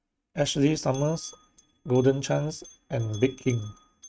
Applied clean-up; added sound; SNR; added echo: neural mask model RNNoise.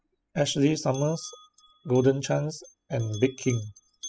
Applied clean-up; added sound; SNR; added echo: classical method spectral subtraction.